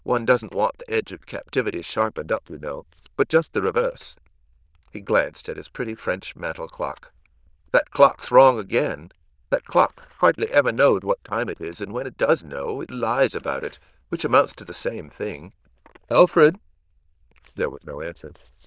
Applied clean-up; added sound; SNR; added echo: neural diffusion model UNIVERSE++.